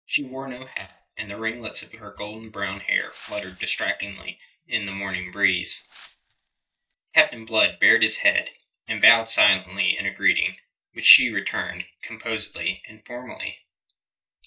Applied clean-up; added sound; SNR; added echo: neural mask model DeepFilterNet 3.